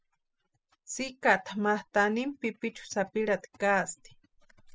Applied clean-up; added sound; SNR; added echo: classical method spectral subtraction.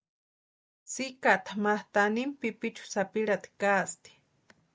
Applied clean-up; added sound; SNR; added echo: none; none; none; none.